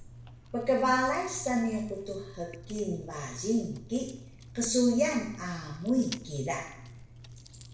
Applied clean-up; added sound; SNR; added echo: none; Chewing, mastication; 16 dB; reverberation time 0.7 s.